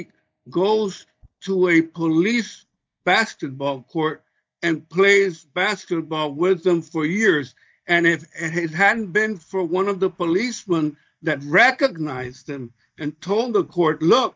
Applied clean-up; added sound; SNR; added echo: neural mask model DeepFilterNet 3.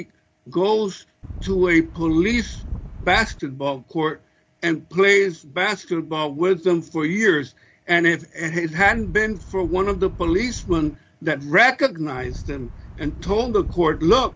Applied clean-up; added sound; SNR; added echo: none; Wind; 11 dB; none.